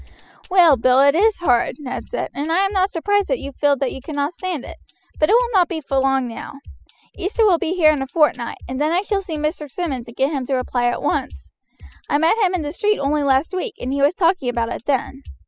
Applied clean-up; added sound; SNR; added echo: classical method spectral subtraction.